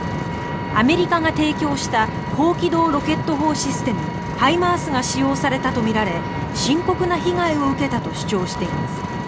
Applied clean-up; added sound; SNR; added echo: none; Vehicle; 4 dB; none.